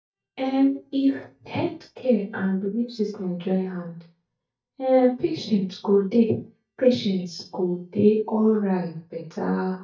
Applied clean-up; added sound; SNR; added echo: neural mask model DeepFilterNet 3.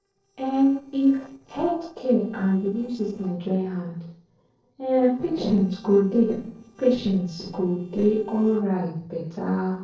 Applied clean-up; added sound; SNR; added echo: neural separator model SepFormer DNS4.